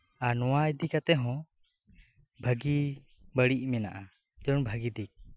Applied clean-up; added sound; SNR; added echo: classical method Wiener filter.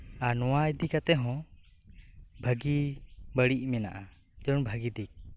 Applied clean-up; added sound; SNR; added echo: none; Wind; 18 dB; none.